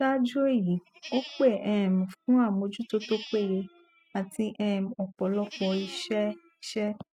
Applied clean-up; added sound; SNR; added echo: classical method spectral subtraction.